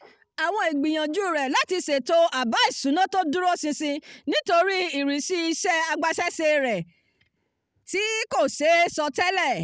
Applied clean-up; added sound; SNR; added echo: none; none; none; none.